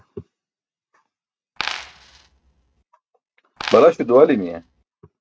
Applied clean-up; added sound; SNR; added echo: neural mask model RNNoise.